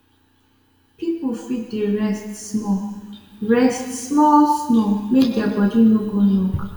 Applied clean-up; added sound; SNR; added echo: none; none; none; reverberation time 1.3 s.